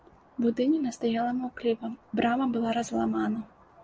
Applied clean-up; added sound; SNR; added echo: none; none; none; none.